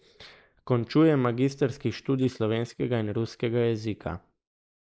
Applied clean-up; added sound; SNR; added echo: neural mask model Resemble Enhance denoiser.